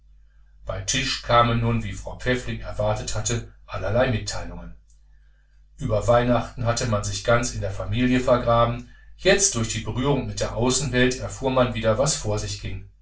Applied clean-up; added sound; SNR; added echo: none; none; none; reverberation time 0.2 s.